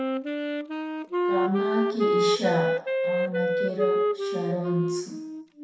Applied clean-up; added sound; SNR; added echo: none; Wind instrument, woodwind instrument; -5 dB; reverberation time 0.7 s.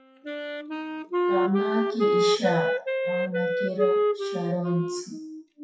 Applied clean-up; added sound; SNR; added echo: classical method WPE with log-MMSE.